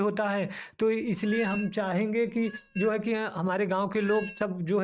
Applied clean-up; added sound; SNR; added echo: neural mask model RNNoise.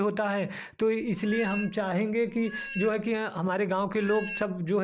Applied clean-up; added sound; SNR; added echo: none; Meow; 12 dB; none.